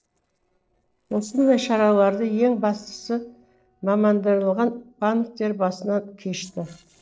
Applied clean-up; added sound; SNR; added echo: neural separator model SepFormer DNS4.